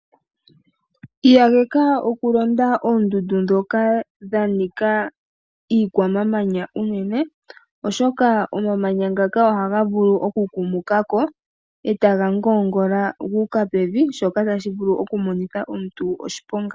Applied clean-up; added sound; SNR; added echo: none; none; none; none.